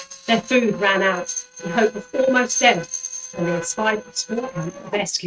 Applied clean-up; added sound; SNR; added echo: neural mask model RNNoise.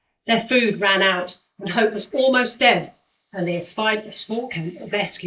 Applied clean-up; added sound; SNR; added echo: neural mask model Resemble Enhance denoiser.